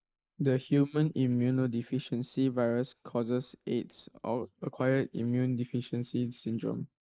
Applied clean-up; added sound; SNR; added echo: neural mask model Resemble Enhance denoiser.